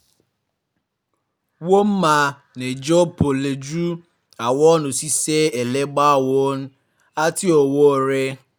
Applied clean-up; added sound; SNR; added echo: none; none; none; none.